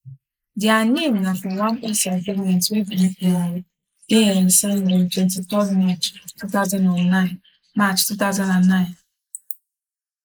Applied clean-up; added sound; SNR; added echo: neural mask model Resemble Enhance denoiser.